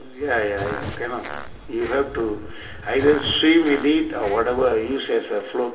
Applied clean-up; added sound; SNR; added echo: none; Fart; 13 dB; reverberation time 2.1 s.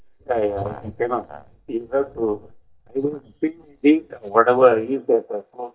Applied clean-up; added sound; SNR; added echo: neural mask model DeepFilterNet 3.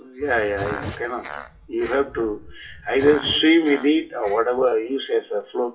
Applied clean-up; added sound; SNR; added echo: classical method WPE with log-MMSE.